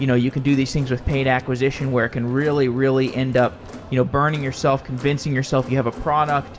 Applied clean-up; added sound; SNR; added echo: none; Crowd; 18 dB; reverberation time 1.1 s.